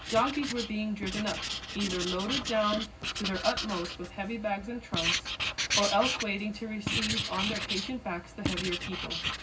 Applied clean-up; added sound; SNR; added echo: none; Writing; 2 dB; reverberation time 0.4 s.